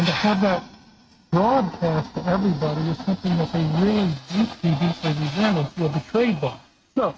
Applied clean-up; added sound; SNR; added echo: neural mask model RNNoise.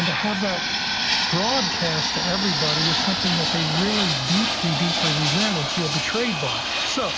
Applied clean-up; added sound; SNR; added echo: none; Fixed-wing aircraft, airplane; -2 dB; none.